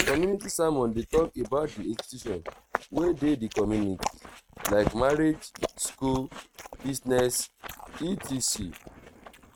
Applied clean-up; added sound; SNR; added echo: neural mask model RNNoise.